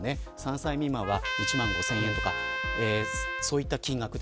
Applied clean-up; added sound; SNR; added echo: none; Trumpet; 2 dB; none.